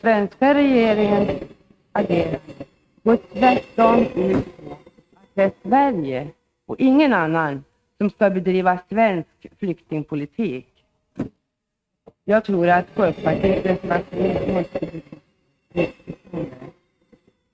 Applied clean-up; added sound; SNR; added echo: neural mask model RNNoise.